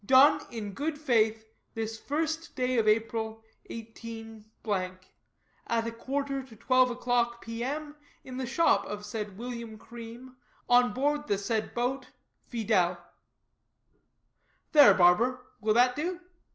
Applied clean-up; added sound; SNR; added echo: none; none; none; none.